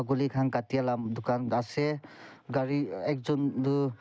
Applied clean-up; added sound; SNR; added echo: none; none; none; none.